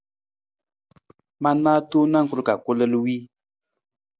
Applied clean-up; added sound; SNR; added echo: none; none; none; none.